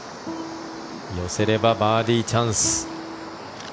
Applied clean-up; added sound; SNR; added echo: none; Guitar; 13 dB; none.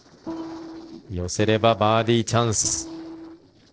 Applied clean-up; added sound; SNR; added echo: neural separator model SepFormer DNS4.